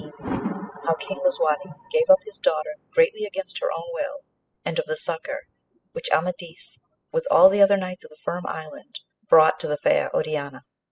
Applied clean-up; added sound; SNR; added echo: classical method spectral subtraction.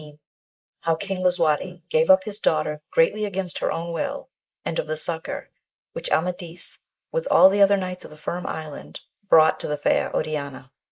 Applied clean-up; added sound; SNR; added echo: neural mask model Resemble Enhance denoiser.